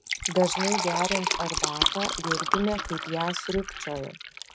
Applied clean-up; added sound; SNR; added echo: none; Fill (with liquid); 0 dB; none.